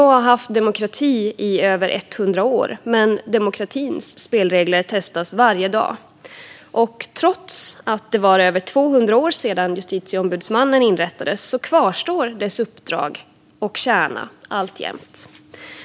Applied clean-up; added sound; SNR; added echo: none; none; none; none.